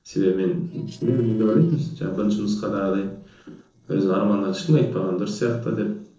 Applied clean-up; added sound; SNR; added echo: neural separator model SepFormer DNS4.